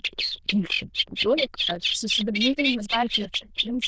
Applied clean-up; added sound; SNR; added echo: neural diffusion model UNIVERSE++.